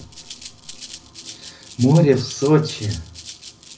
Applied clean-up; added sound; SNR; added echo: none; Rattle (instrument); 18 dB; reverberation time 0.4 s.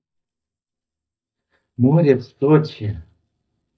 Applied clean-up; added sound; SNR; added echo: neural mask model DeepFilterNet 3.